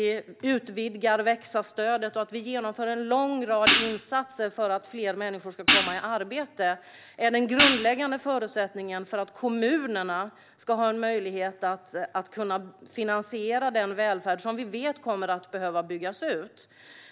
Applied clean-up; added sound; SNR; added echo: none; Hi-hat; -2 dB; none.